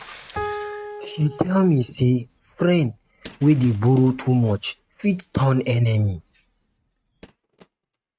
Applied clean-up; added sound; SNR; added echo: neural mask model RNNoise.